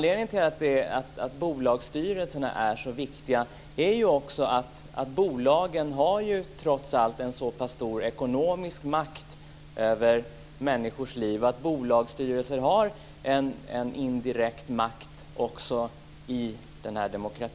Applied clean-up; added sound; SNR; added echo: none; none; none; none.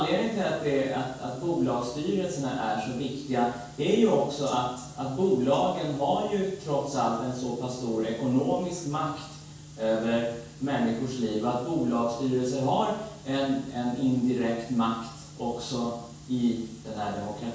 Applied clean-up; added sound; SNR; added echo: none; none; none; reverberation time 0.6 s.